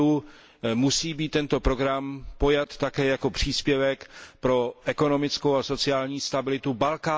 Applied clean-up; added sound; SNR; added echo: none; none; none; none.